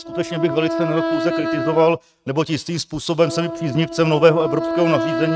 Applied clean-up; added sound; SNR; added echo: neural mask model RNNoise.